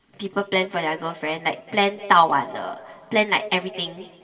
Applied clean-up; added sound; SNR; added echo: none; none; none; reverberation time 2.0 s.